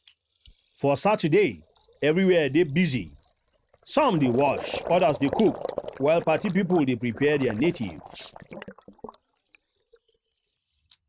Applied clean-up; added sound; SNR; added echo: neural mask model RNNoise.